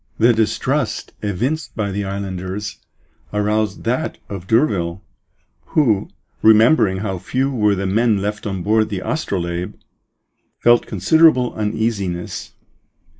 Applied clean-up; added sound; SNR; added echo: neural mask model Resemble Enhance denoiser.